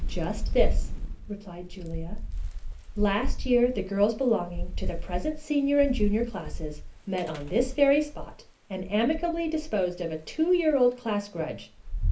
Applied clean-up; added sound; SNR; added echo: none; Thunder / Rain; 3 dB; reverberation time 0.3 s.